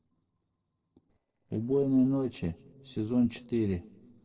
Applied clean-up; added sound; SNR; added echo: neural separator model SepFormer DNS4.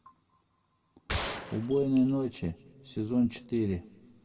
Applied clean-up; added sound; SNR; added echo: none; Gunshot, gunfire; 7 dB; reverberation time 1.6 s.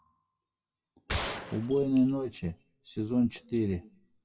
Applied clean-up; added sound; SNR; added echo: classical method WPE with log-MMSE.